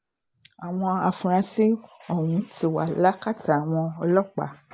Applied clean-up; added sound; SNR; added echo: none; none; none; none.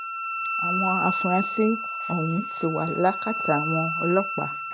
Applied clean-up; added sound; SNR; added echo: none; Wind instrument, woodwind instrument; 2 dB; none.